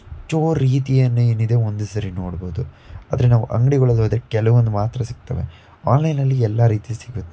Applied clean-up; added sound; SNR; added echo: none; none; none; none.